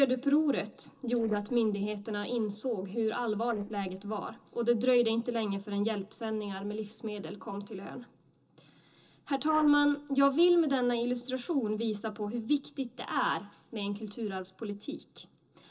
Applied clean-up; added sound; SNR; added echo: neural separator model SepFormer DNS4.